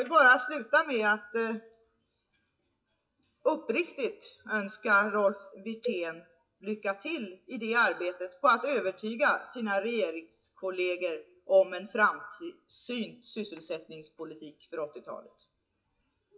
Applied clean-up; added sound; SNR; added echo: classical method WPE with log-MMSE.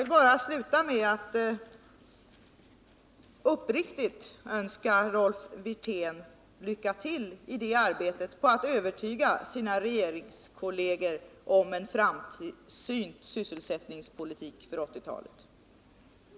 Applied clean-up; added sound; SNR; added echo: none; none; none; none.